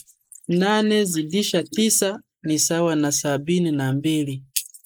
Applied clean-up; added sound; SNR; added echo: neural mask model Resemble Enhance denoiser.